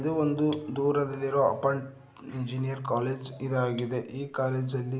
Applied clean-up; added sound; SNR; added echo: none; Cutlery, silverware; 16 dB; none.